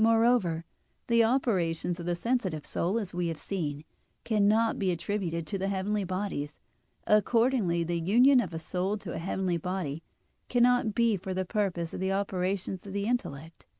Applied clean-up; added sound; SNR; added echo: none; none; none; none.